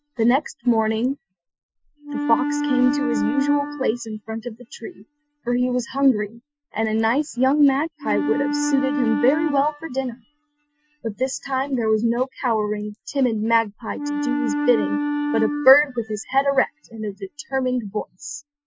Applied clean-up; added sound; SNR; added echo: classical method Wiener filter.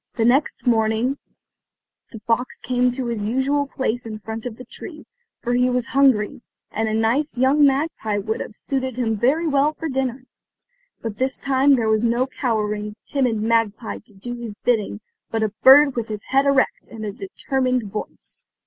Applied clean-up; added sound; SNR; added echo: none; none; none; none.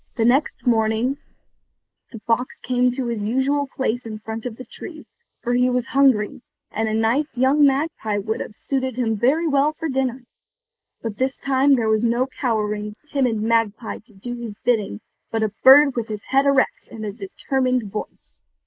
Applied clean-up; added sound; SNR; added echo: neural mask model Resemble Enhance denoiser.